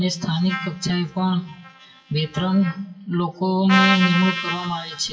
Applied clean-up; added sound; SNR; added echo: classical method WPE with log-MMSE.